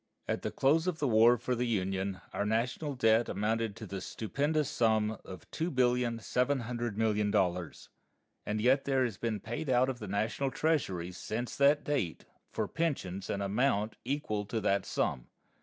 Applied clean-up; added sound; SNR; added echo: none; none; none; none.